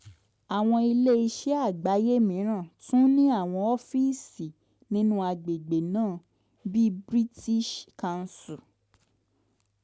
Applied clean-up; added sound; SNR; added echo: none; none; none; none.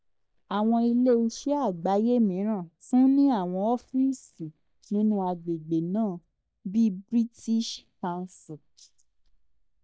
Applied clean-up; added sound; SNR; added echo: neural mask model DeepFilterNet 3.